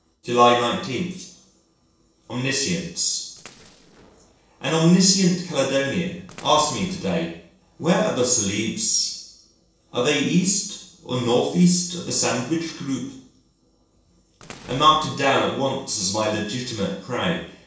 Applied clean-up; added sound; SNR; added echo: neural separator model SepFormer DNS4.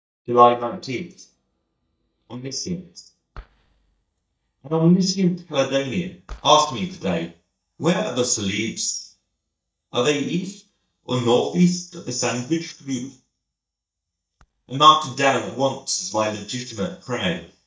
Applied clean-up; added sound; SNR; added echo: neural mask model DeepFilterNet 3.